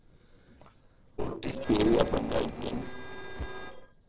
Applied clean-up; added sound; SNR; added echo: neural separator model SepFormer DNS4.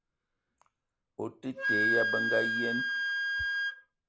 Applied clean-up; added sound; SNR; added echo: none; Wind instrument, woodwind instrument; -5 dB; none.